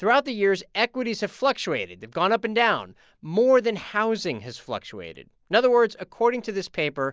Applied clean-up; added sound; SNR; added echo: none; none; none; none.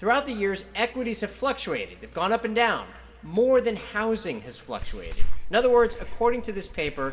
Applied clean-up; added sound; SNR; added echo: none; Clock; 2 dB; reverberation time 1.5 s.